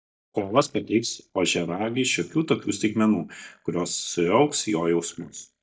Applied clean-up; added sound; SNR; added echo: neural mask model DeepFilterNet 3.